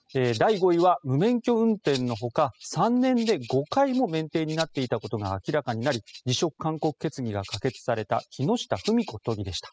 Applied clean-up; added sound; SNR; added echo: classical method spectral subtraction.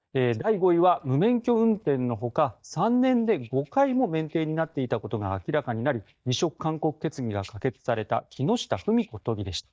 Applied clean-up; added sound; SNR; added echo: neural mask model DeepFilterNet 3.